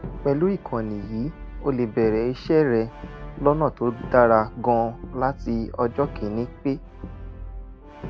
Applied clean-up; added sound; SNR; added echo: none; Brass instrument; 13 dB; none.